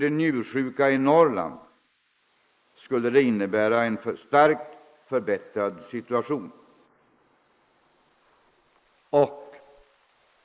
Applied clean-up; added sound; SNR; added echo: neural mask model Resemble Enhance denoiser.